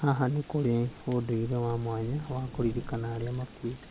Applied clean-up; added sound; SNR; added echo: none; Thunder / Rain; 14 dB; none.